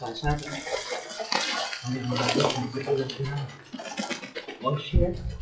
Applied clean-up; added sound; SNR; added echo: classical method WPE with log-MMSE.